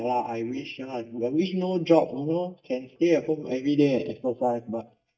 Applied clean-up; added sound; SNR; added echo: neural mask model DeepFilterNet 3.